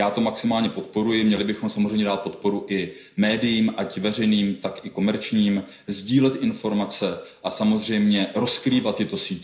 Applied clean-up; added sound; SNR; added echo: none; none; none; reverberation time 0.5 s.